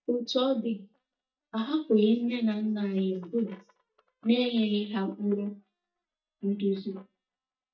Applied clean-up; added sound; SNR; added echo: neural mask model DeepFilterNet 3.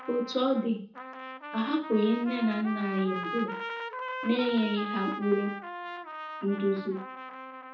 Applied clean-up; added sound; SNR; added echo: none; Trumpet; 8 dB; reverberation time 0.5 s.